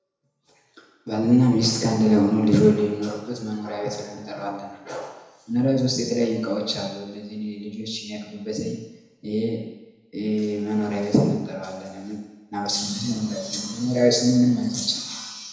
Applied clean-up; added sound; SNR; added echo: none; none; none; reverberation time 1.0 s.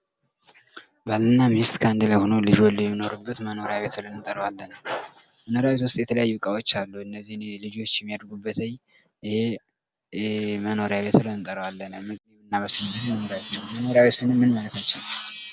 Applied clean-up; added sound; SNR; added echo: none; none; none; none.